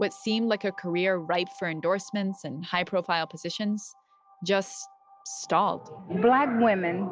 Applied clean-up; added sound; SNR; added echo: none; none; none; none.